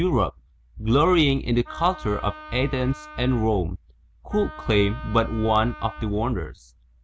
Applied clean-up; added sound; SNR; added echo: none; Wind instrument, woodwind instrument; 18 dB; none.